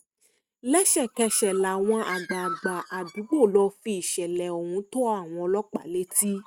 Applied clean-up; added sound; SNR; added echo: neural mask model RNNoise.